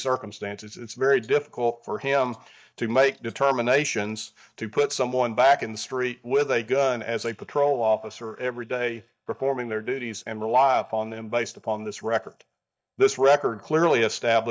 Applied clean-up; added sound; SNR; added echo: neural mask model DeepFilterNet 3.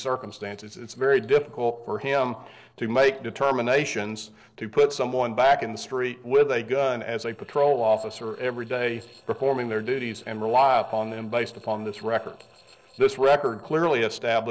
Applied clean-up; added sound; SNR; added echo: neural separator model SepFormer DNS4.